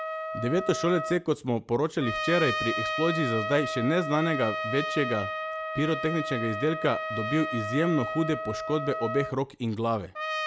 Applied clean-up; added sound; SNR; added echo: none; Trumpet; 5 dB; none.